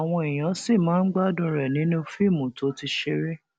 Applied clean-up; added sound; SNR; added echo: none; none; none; none.